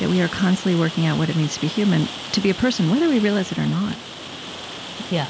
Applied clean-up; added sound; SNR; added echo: none; Rain; 12 dB; none.